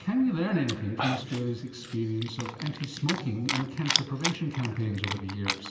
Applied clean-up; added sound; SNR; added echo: none; Chewing, mastication; 5 dB; reverberation time 2.3 s.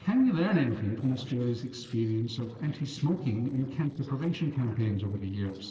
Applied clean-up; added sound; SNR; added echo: neural separator model SepFormer DNS4.